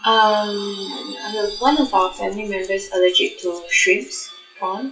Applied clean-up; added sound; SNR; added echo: classical method WPE with log-MMSE.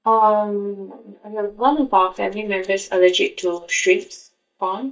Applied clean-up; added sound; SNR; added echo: neural mask model DeepFilterNet 3.